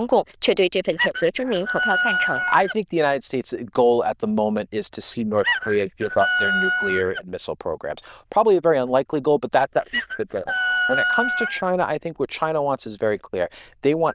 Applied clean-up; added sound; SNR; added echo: neural diffusion model UNIVERSE++.